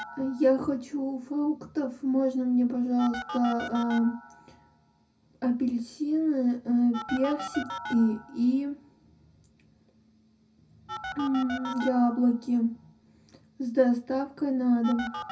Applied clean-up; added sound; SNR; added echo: none; Telephone; 14 dB; reverberation time 0.4 s.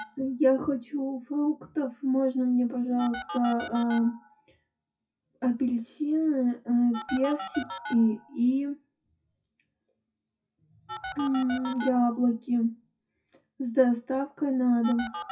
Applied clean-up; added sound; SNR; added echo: classical method WPE with log-MMSE.